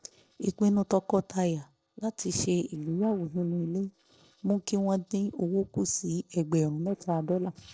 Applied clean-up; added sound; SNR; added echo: neural separator model SepFormer DNS4.